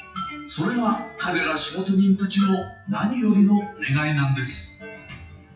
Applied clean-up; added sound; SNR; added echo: classical method WPE with log-MMSE.